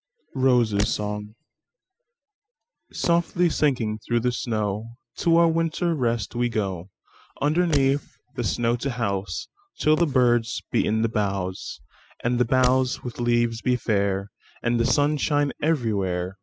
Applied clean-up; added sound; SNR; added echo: classical method spectral subtraction.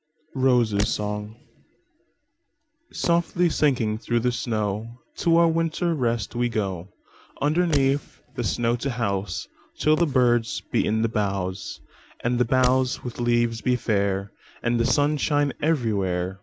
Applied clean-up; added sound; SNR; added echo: none; Fireworks; 14 dB; none.